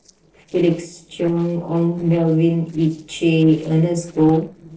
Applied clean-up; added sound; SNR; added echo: neural separator model SepFormer DNS4.